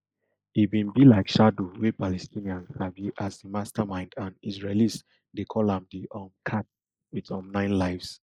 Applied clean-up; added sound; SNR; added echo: neural mask model Resemble Enhance denoiser.